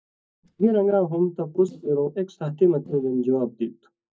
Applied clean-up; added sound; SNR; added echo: neural mask model DeepFilterNet 3.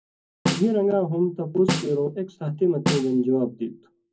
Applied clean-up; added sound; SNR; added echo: none; Snare drum; 6 dB; reverberation time 0.3 s.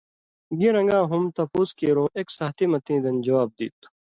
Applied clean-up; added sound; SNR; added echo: none; none; none; none.